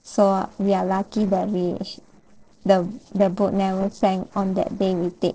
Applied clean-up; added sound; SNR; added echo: neural separator model SepFormer DNS4.